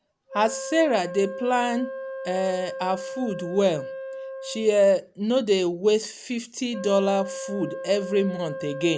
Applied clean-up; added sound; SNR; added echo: none; Wind instrument, woodwind instrument; 11 dB; none.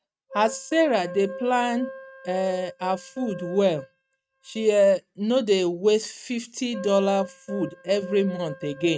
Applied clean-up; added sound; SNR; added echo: neural mask model RNNoise.